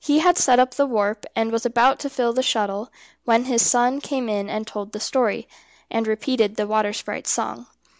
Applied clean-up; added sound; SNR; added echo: none; none; none; none.